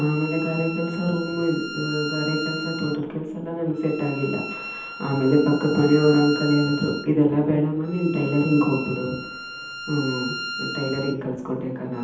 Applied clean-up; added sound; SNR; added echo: none; Bowed string instrument; 11 dB; reverberation time 0.8 s.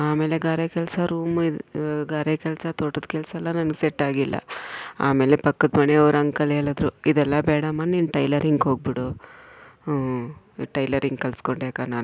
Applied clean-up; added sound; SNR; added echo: none; none; none; none.